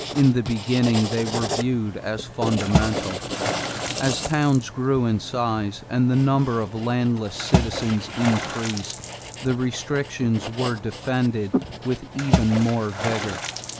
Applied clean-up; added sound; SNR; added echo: none; Writing + Water / Splash, splatter; 5 dB; none.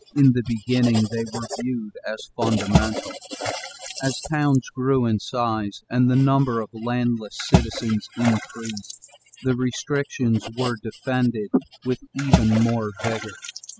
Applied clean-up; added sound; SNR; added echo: classical method spectral subtraction.